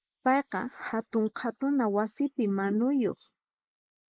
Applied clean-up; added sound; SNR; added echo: neural mask model Resemble Enhance denoiser.